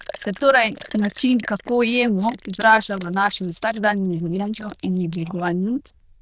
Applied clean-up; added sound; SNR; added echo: neural diffusion model UNIVERSE++.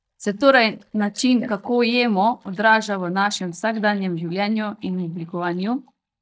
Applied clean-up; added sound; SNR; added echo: neural mask model DeepFilterNet 3.